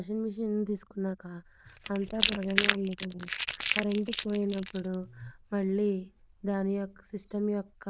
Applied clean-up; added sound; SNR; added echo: neural diffusion model UNIVERSE++.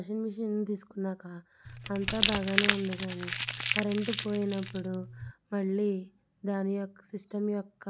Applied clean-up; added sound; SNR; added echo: none; Crumpling, crinkling; -2 dB; none.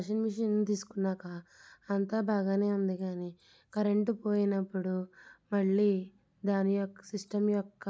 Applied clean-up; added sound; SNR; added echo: none; none; none; none.